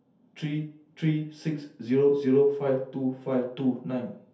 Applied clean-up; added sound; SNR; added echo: none; none; none; reverberation time 0.5 s.